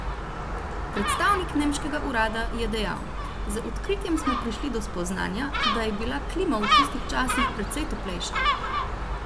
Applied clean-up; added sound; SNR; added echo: none; Gull, seagull; -1 dB; none.